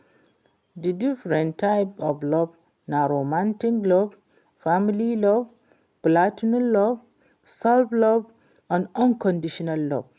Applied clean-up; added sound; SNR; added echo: none; none; none; none.